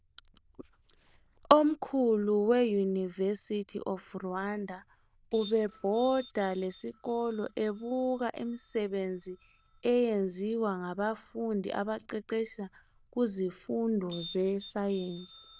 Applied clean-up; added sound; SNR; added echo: neural diffusion model UNIVERSE++.